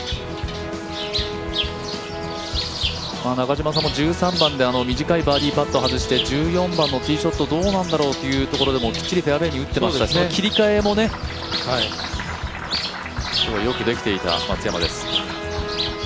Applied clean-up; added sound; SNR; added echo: none; Bird; 7 dB; none.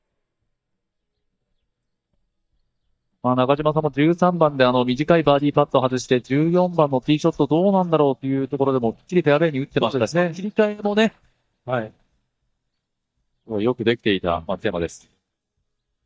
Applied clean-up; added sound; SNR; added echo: neural mask model DeepFilterNet 3.